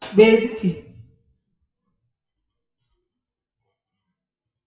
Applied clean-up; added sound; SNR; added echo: classical method WPE with log-MMSE.